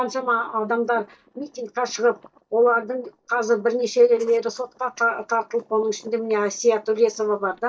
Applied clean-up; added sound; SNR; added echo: neural mask model DeepFilterNet 3.